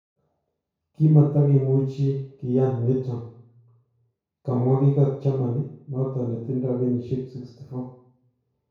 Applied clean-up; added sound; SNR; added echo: none; none; none; reverberation time 0.6 s.